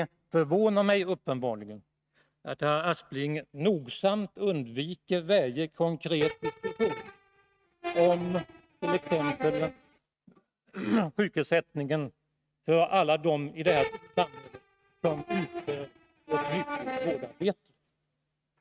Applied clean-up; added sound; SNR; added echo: neural mask model RNNoise.